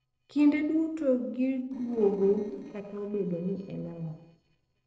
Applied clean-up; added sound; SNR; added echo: neural separator model SepFormer DNS4.